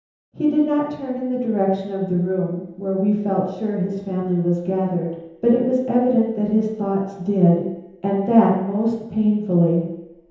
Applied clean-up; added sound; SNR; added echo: none; none; none; reverberation time 0.9 s.